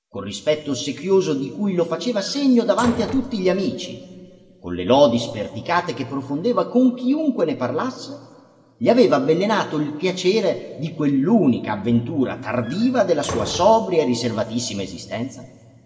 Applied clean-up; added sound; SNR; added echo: none; Slam; 14 dB; reverberation time 1.8 s.